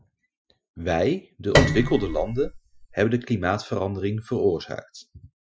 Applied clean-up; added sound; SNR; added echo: classical method Wiener filter.